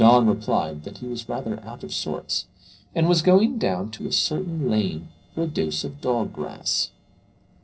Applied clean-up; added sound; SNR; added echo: neural separator model SepFormer DNS4.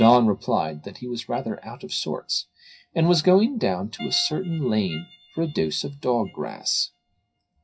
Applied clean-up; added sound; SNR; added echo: classical method WPE with log-MMSE.